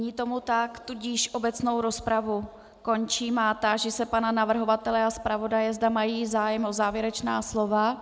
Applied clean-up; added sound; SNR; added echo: none; none; none; none.